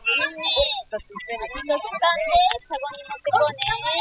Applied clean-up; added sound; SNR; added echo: classical method spectral subtraction.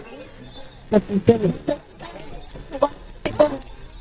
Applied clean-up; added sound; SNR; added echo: neural mask model DeepFilterNet 3.